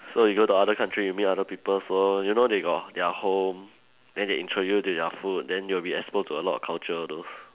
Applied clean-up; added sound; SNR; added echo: none; none; none; none.